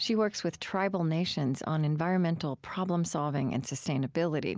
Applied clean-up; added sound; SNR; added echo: none; none; none; none.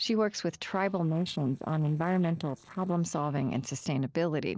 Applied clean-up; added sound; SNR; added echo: neural separator model SepFormer DNS4.